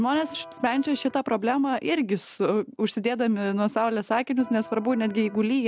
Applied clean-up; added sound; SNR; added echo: none; Electric guitar; 19 dB; none.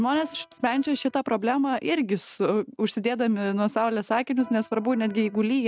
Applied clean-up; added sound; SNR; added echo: neural mask model RNNoise.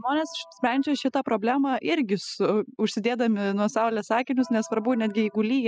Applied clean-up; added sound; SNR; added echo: classical method spectral subtraction.